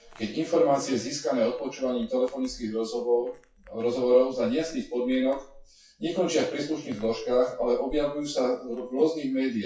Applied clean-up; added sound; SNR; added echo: classical method WPE with log-MMSE.